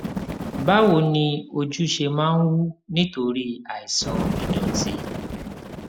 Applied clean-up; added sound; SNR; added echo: none; Bird; 7 dB; none.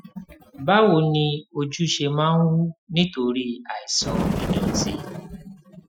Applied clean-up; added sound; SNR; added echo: classical method Wiener filter.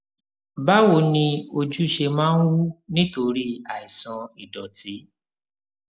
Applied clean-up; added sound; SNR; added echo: none; none; none; none.